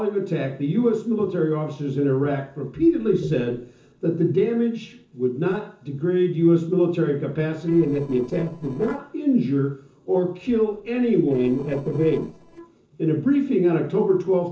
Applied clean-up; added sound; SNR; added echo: neural separator model SepFormer DNS4.